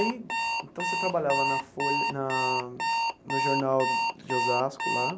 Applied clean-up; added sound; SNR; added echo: none; Alarm; -2 dB; none.